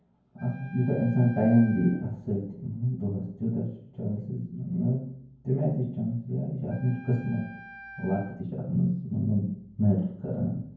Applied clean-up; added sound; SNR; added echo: none; Wind instrument, woodwind instrument; 20 dB; reverberation time 0.9 s.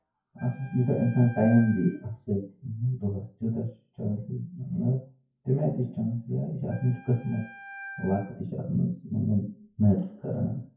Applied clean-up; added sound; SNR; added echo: classical method WPE with log-MMSE.